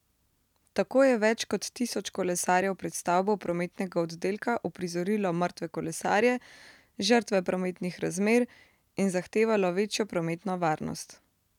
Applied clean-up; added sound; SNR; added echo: none; none; none; none.